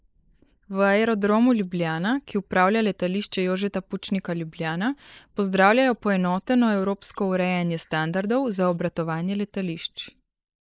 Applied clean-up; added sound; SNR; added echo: neural mask model Resemble Enhance denoiser.